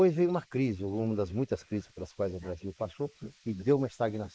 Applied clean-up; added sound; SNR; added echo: neural mask model Resemble Enhance denoiser.